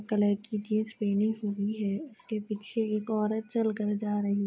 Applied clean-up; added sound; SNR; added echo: none; none; none; none.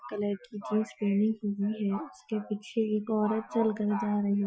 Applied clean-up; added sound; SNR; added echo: classical method Wiener filter.